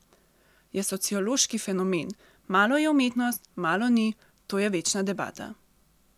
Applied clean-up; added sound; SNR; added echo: none; none; none; none.